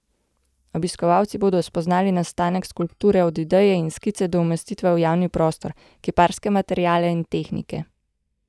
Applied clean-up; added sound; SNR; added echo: neural mask model DeepFilterNet 3.